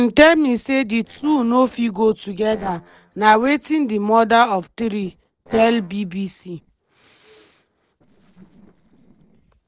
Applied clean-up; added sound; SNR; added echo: neural separator model SepFormer DNS4.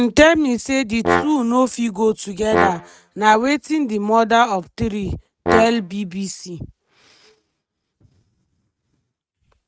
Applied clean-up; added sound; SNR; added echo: neural mask model RNNoise.